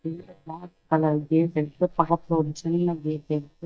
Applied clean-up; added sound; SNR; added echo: neural mask model DeepFilterNet 3.